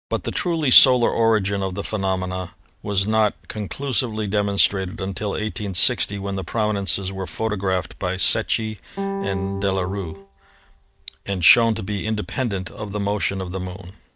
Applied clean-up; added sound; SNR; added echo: neural mask model DeepFilterNet 3.